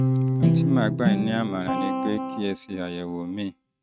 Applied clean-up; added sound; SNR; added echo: neural mask model RNNoise.